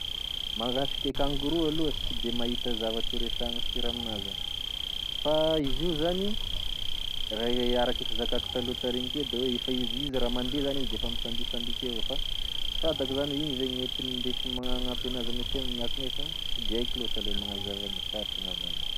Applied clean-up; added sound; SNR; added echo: none; Insect; -3 dB; none.